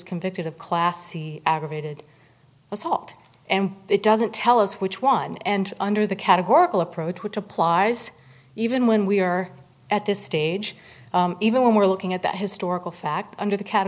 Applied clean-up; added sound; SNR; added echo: none; none; none; none.